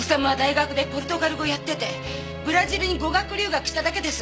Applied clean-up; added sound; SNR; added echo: none; none; none; none.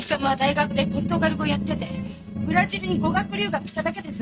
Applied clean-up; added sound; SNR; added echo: neural mask model RNNoise.